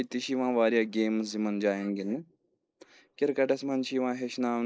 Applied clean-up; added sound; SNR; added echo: neural mask model Resemble Enhance denoiser.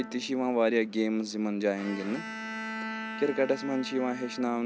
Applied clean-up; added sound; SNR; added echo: none; Bowed string instrument; 11 dB; none.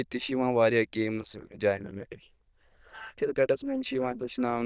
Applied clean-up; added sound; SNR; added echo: neural diffusion model UNIVERSE++.